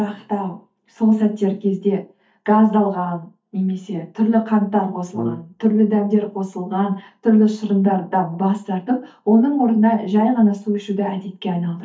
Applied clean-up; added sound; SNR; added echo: neural mask model DeepFilterNet 3.